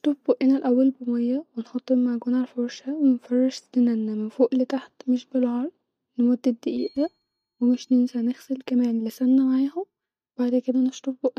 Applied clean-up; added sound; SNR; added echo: neural mask model DeepFilterNet 3.